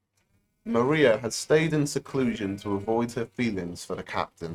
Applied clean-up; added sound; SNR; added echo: neural mask model RNNoise.